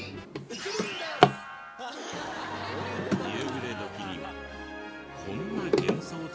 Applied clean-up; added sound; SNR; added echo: none; Drawer open or close; -4 dB; none.